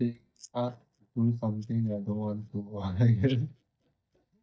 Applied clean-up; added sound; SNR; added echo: neural mask model DeepFilterNet 3.